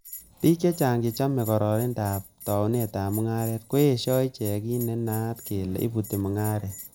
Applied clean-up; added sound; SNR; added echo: none; Bell; 17 dB; none.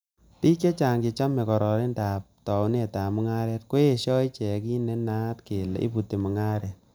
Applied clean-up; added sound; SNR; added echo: none; none; none; none.